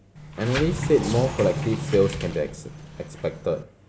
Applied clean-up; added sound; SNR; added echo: none; Sliding door; 6 dB; none.